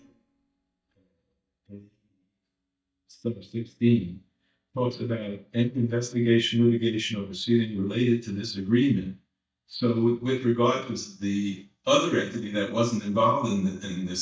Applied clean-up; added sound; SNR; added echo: neural mask model DeepFilterNet 3.